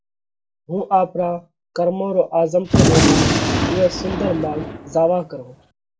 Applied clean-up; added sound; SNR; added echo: none; Gunshot, gunfire; -3 dB; reverberation time 0.2 s.